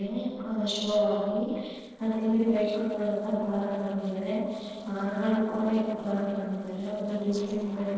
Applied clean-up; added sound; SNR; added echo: neural separator model SepFormer DNS4.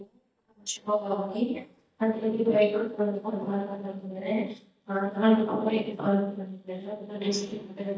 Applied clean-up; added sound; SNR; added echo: neural mask model DeepFilterNet 3.